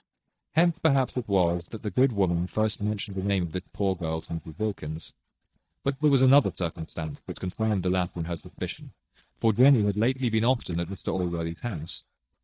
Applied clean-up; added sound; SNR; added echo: neural mask model DeepFilterNet 3.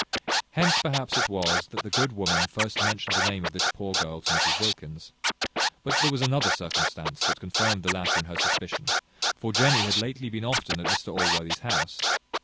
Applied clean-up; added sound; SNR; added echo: none; Scratching (performance technique); -4 dB; none.